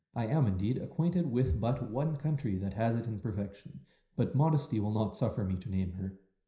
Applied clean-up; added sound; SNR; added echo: none; none; none; reverberation time 0.5 s.